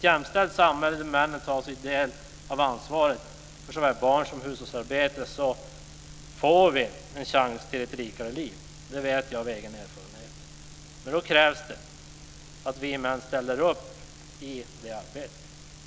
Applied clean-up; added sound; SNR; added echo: none; none; none; none.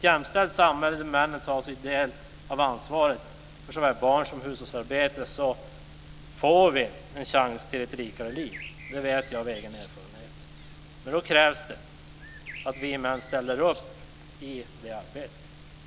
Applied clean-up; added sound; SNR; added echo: none; Bird; 20 dB; none.